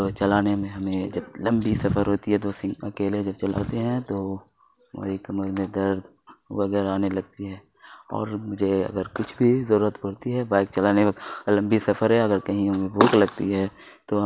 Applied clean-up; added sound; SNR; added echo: none; none; none; none.